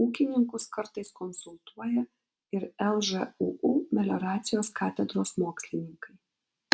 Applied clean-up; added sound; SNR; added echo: none; none; none; none.